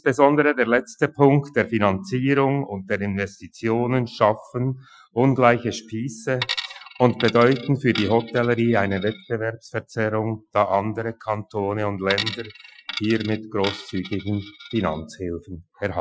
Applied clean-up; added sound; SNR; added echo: classical method Wiener filter.